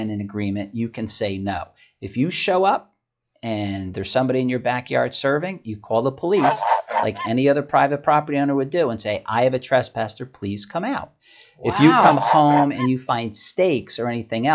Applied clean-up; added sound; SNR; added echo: classical method log-MMSE.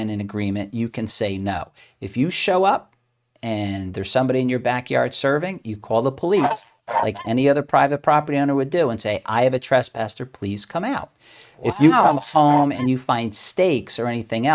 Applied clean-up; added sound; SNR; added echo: neural mask model RNNoise.